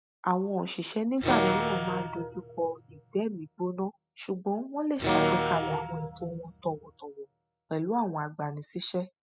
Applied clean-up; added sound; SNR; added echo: classical method spectral subtraction.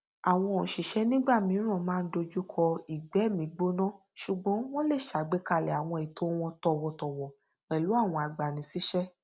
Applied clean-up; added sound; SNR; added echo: none; none; none; none.